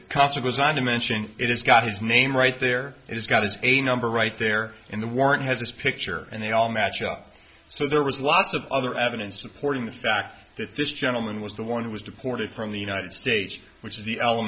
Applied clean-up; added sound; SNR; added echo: none; none; none; none.